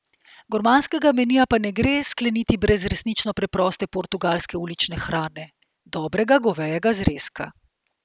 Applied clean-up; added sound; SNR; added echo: none; none; none; none.